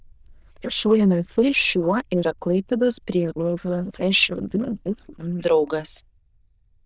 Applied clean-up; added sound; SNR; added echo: neural diffusion model UNIVERSE++.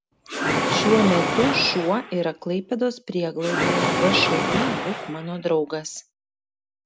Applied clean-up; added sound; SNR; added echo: none; Mechanisms; 0 dB; none.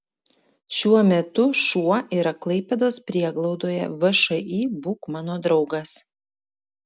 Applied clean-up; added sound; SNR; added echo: none; none; none; none.